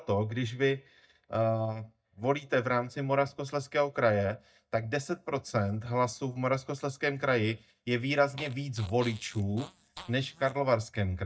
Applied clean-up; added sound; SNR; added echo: neural mask model DeepFilterNet 3.